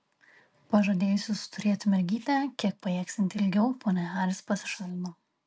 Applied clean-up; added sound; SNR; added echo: none; none; none; none.